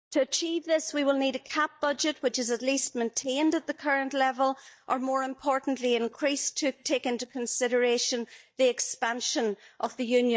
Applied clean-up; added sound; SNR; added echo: neural mask model DeepFilterNet 3.